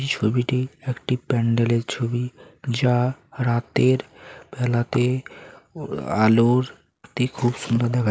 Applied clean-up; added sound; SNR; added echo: neural mask model Resemble Enhance denoiser.